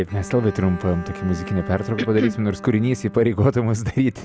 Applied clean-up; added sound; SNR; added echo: none; Bowed string instrument; 16 dB; none.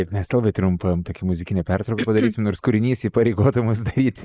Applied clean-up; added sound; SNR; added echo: neural mask model Resemble Enhance denoiser.